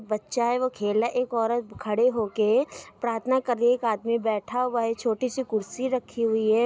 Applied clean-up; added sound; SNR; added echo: none; none; none; none.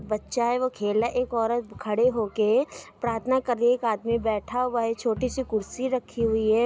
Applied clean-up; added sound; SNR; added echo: none; Crowd; 19 dB; none.